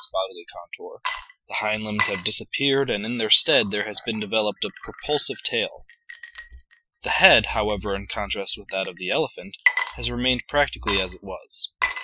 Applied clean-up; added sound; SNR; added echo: classical method Wiener filter.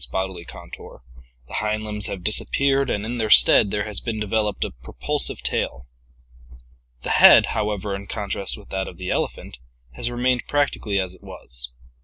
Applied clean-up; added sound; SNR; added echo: none; none; none; none.